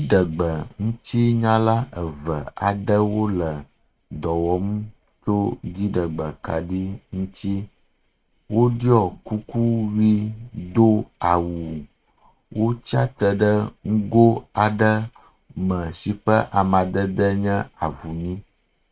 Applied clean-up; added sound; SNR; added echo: neural mask model RNNoise.